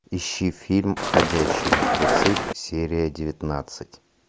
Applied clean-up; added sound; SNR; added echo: none; Run; -4 dB; none.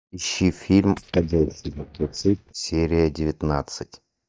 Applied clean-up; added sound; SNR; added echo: neural mask model DeepFilterNet 3.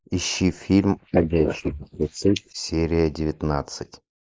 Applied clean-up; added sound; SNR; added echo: neural mask model Resemble Enhance denoiser.